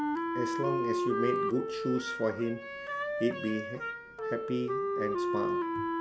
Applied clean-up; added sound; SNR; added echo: none; Wind instrument, woodwind instrument; -2 dB; none.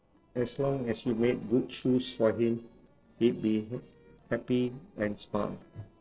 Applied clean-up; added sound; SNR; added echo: neural separator model SepFormer DNS4.